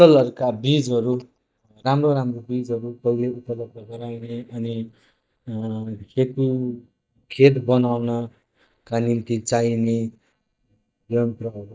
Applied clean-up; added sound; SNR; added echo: neural mask model DeepFilterNet 3.